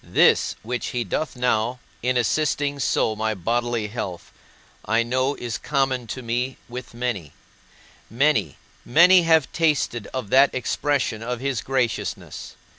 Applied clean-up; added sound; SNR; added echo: none; none; none; none.